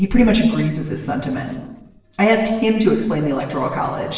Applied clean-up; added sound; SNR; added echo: neural separator model SepFormer DNS4.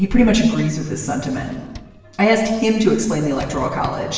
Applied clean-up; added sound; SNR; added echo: none; Drawer open or close; 19 dB; reverberation time 1.1 s.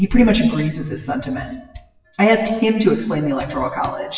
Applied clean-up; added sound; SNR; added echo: classical method WPE with log-MMSE.